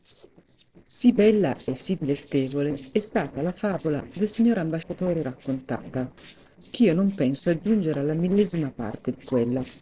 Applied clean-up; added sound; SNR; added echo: neural separator model SepFormer DNS4.